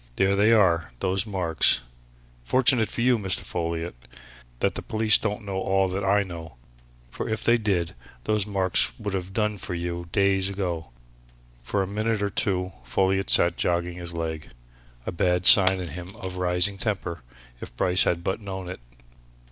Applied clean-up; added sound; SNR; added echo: none; Shatter; 15 dB; none.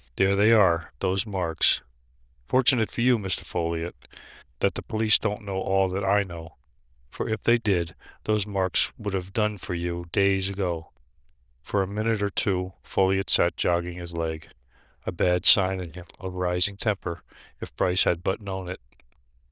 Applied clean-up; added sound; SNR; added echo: neural diffusion model UNIVERSE++.